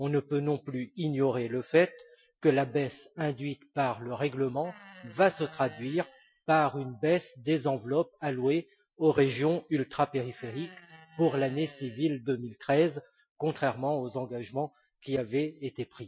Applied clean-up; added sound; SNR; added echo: classical method Wiener filter.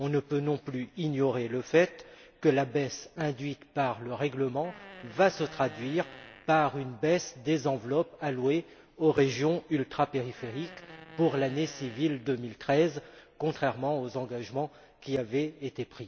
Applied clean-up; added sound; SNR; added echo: none; Fart; 19 dB; none.